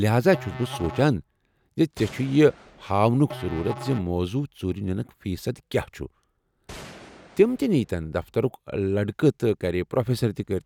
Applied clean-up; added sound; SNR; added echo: none; Musical instrument + Gunshot, gunfire; 17 dB; none.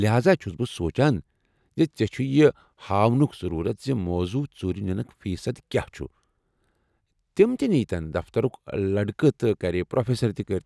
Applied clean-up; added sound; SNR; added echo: none; none; none; none.